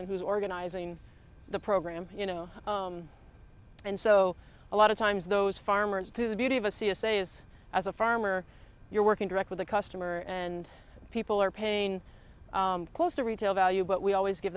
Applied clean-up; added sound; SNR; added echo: none; none; none; none.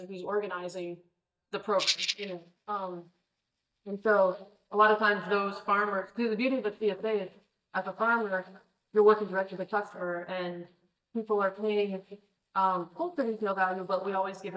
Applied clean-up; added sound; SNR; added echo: neural mask model DeepFilterNet 3.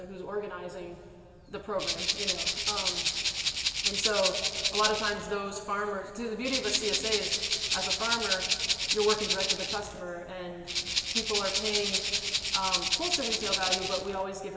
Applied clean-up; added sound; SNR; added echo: none; Rattle (instrument); -3 dB; reverberation time 2.6 s.